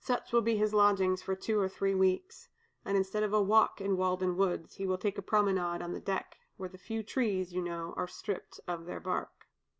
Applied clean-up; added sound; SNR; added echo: none; none; none; none.